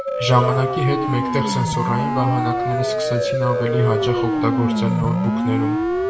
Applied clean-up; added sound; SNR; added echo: none; Siren; -1 dB; reverberation time 0.9 s.